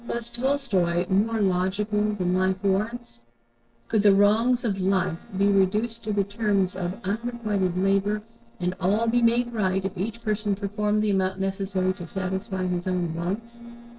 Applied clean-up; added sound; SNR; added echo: neural separator model SepFormer DNS4.